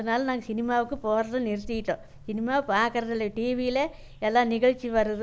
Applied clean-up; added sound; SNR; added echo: none; none; none; none.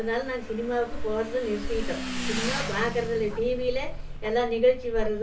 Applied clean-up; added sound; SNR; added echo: none; Motorcycle / Engine; 10 dB; reverberation time 0.3 s.